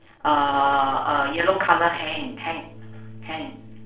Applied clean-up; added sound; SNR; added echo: neural separator model SepFormer DNS4.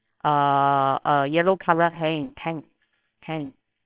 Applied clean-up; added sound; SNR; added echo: neural separator model SepFormer WHAMR!.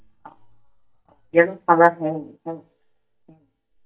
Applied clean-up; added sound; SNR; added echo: neural mask model DeepFilterNet 3.